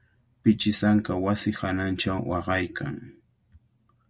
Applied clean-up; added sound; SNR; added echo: none; none; none; none.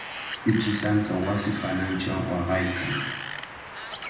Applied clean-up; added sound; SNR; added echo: none; Wind; 8 dB; reverberation time 0.8 s.